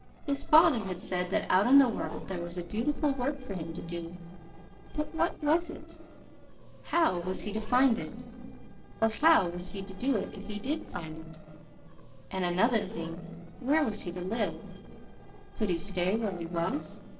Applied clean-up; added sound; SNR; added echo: neural separator model SepFormer DNS4.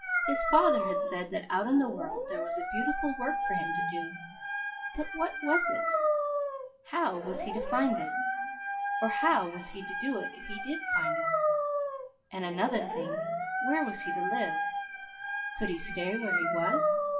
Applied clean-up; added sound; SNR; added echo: classical method WPE with log-MMSE.